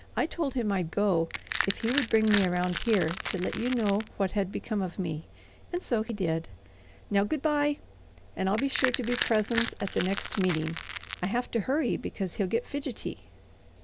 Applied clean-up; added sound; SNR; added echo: none; Crushing; 3 dB; none.